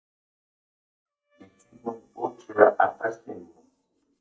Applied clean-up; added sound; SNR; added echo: neural mask model DeepFilterNet 3.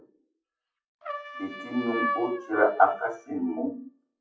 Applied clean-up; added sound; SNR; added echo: classical method WPE with log-MMSE.